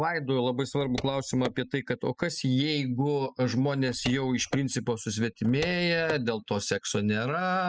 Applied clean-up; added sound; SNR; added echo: classical method spectral subtraction.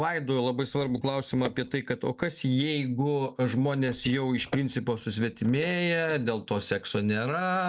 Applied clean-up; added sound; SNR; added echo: neural mask model Resemble Enhance denoiser.